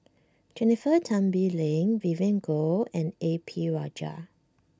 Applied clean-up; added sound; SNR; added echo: none; none; none; none.